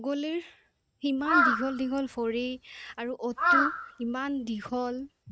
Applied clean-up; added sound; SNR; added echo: neural mask model RNNoise.